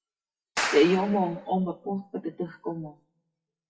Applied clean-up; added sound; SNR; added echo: classical method WPE with log-MMSE.